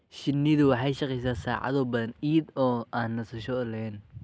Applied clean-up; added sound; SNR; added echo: none; none; none; none.